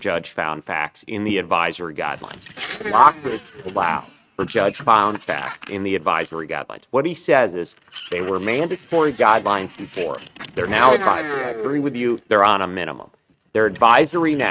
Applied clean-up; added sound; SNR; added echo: neural mask model RNNoise.